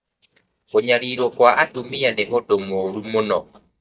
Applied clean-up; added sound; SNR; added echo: neural mask model DeepFilterNet 3.